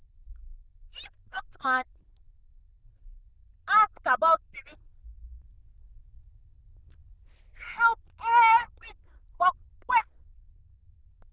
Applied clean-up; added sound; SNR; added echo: neural diffusion model UNIVERSE++.